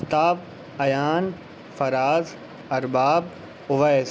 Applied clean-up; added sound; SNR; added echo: none; none; none; none.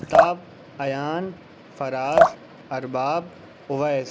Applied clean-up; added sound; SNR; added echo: none; Drip; -3 dB; none.